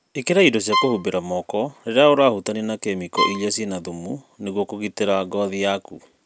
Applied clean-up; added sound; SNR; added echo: none; Bowed string instrument; 6 dB; none.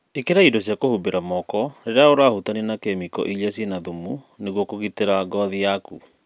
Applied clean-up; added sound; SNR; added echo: none; none; none; none.